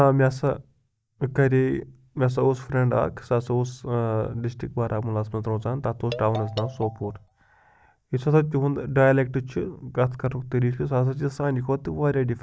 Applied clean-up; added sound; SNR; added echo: neural mask model DeepFilterNet 3.